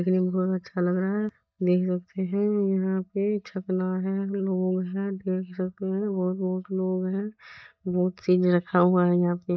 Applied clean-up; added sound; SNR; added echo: neural mask model DeepFilterNet 3.